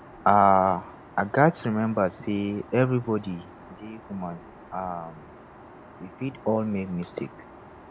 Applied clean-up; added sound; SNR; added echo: none; Aircraft; 20 dB; none.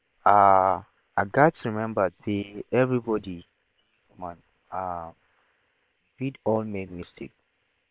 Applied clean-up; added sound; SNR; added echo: neural separator model SepFormer WHAM!.